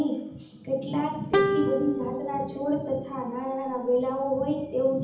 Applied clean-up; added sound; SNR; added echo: none; Plucked string instrument; 3 dB; reverberation time 0.8 s.